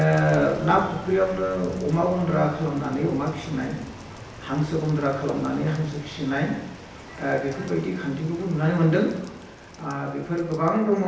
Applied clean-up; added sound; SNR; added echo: none; Rain; 17 dB; reverberation time 0.9 s.